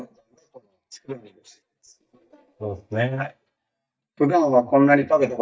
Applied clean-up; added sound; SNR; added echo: neural mask model DeepFilterNet 3.